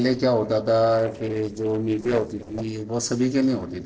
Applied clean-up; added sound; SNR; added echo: neural separator model SepFormer DNS4.